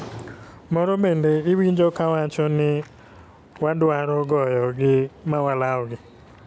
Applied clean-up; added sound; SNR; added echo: none; none; none; none.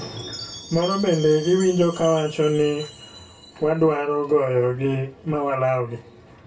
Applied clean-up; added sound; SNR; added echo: none; Chime; 18 dB; reverberation time 0.2 s.